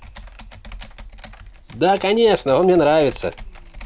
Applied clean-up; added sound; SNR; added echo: none; Computer keyboard; 18 dB; none.